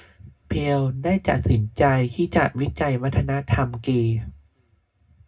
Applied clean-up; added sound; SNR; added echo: none; none; none; reverberation time 0.2 s.